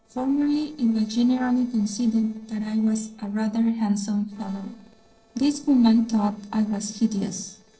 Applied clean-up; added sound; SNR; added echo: neural separator model SepFormer DNS4.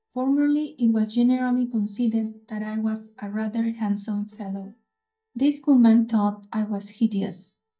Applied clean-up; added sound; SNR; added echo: neural mask model DeepFilterNet 3.